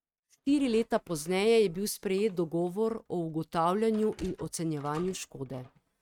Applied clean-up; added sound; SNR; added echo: neural mask model RNNoise.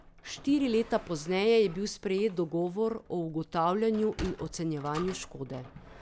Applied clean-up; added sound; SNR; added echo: none; Sliding door; 17 dB; none.